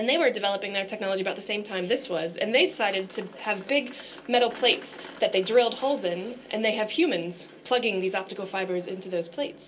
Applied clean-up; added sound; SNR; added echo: none; none; none; reverberation time 0.2 s.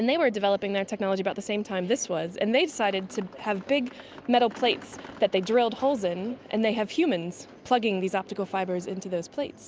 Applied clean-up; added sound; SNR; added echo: none; none; none; none.